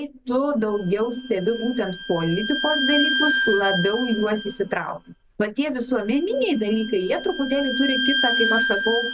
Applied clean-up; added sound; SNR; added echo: none; Bowed string instrument; 3 dB; none.